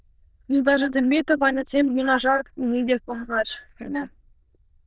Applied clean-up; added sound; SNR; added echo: neural diffusion model UNIVERSE++.